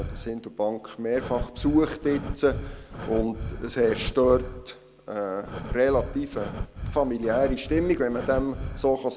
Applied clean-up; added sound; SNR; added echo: none; Breathing; 9 dB; none.